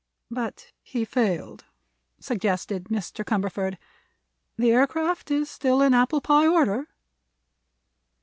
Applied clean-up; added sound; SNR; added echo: none; none; none; none.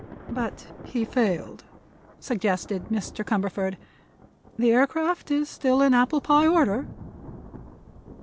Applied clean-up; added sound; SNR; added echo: none; Thunder / Rain; 18 dB; none.